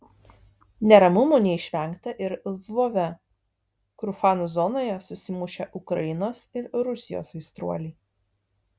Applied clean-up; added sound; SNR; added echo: none; none; none; none.